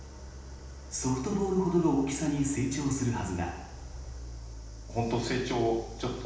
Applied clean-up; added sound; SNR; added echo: none; Idling; 12 dB; reverberation time 0.9 s.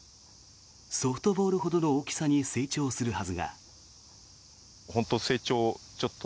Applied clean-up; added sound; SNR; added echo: none; none; none; none.